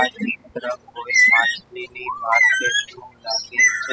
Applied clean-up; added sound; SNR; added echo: classical method spectral subtraction.